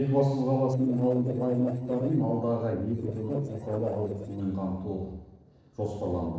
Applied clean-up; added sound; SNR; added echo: neural separator model SepFormer DNS4.